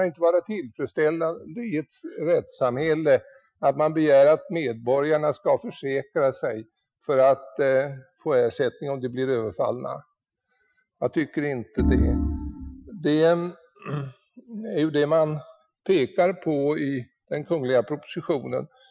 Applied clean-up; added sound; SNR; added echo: classical method Wiener filter.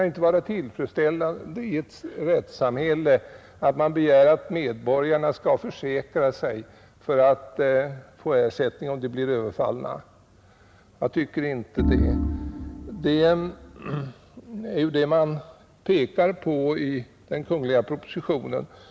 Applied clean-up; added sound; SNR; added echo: none; Organ; 2 dB; none.